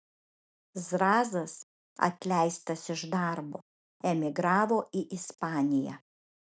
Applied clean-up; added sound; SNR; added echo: none; none; none; none.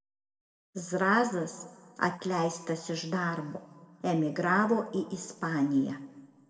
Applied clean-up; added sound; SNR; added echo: none; none; none; reverberation time 1.1 s.